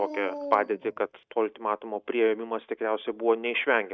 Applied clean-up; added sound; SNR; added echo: neural mask model RNNoise.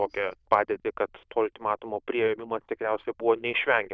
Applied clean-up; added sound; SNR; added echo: neural diffusion model UNIVERSE++.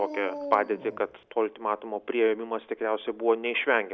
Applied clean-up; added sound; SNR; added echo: none; Dog; 15 dB; none.